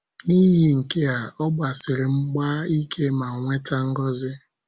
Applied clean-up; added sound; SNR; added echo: none; none; none; none.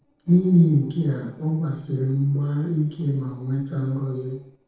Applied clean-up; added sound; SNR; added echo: neural separator model SepFormer DNS4.